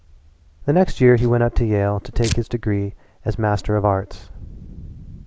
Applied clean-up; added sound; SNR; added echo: none; Tearing; 13 dB; none.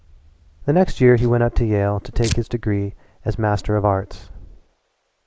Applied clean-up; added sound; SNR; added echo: neural mask model Resemble Enhance denoiser.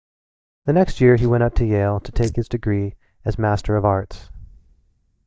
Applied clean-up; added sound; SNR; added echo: neural mask model DeepFilterNet 3.